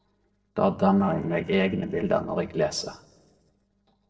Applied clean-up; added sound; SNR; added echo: neural separator model SepFormer DNS4.